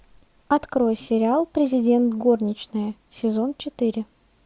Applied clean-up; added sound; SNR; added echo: none; none; none; none.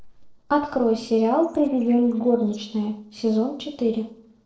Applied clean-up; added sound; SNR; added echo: neural separator model SepFormer DNS4.